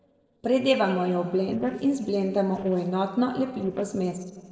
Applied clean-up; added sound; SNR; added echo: neural separator model SepFormer DNS4.